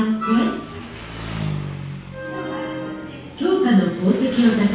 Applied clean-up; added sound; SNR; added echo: none; Engine; 12 dB; reverberation time 0.6 s.